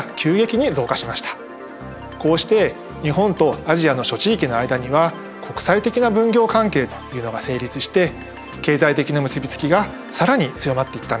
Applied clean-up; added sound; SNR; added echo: none; none; none; none.